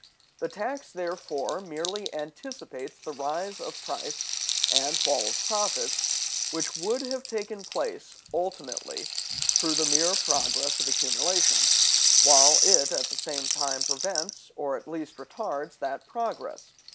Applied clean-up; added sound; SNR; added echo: none; Rattle (instrument); -5 dB; none.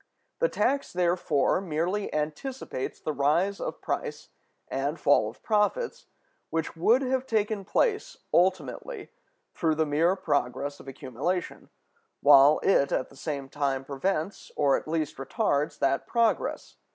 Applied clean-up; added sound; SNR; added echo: none; none; none; none.